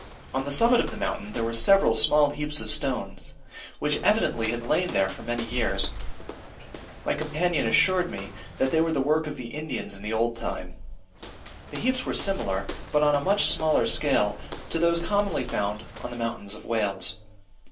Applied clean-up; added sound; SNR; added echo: none; Walk, footsteps; 16 dB; reverberation time 0.3 s.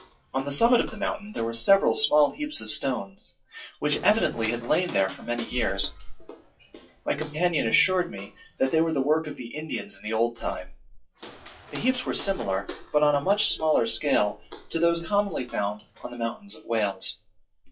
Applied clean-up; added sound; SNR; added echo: classical method WPE with log-MMSE.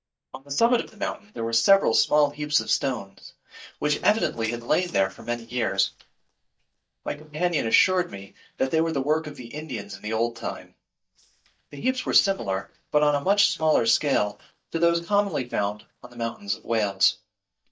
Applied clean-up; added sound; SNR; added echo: neural mask model DeepFilterNet 3.